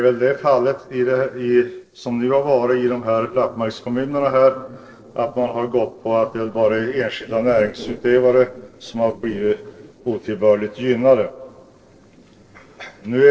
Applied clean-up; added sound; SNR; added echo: neural separator model SepFormer DNS4.